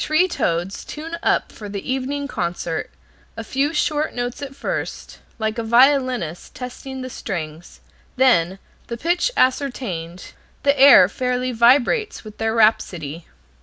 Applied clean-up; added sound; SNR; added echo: none; none; none; none.